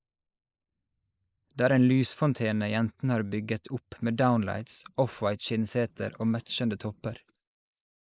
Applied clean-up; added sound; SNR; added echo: neural mask model Resemble Enhance denoiser.